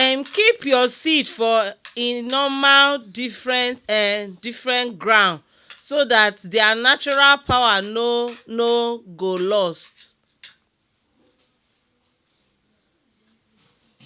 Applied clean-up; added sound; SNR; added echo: none; none; none; none.